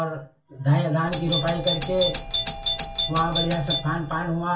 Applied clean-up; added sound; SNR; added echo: none; Doorbell; -2 dB; reverberation time 0.3 s.